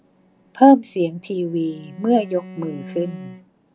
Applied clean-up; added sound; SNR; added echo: none; Bowed string instrument; 19 dB; none.